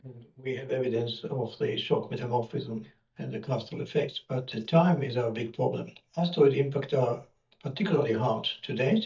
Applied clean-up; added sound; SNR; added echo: neural mask model DeepFilterNet 3.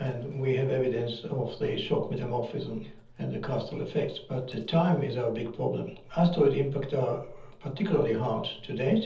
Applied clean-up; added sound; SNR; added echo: neural separator model SepFormer DNS4.